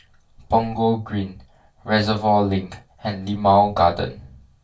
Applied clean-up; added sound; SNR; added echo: none; none; none; reverberation time 0.2 s.